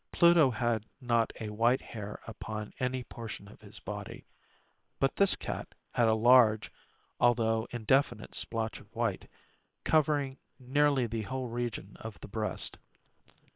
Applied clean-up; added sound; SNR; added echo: neural separator model SepFormer WHAM!.